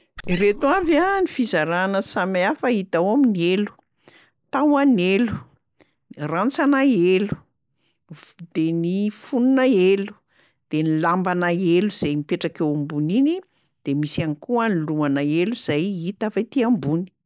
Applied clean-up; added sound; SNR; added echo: neural mask model Resemble Enhance denoiser.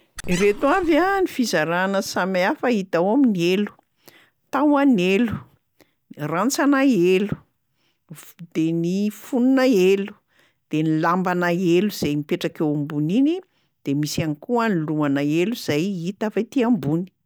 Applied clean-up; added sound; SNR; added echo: none; Squeak; 11 dB; none.